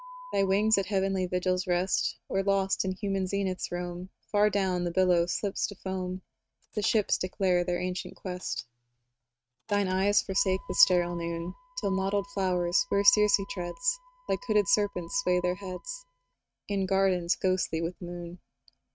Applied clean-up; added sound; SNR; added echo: neural mask model RNNoise.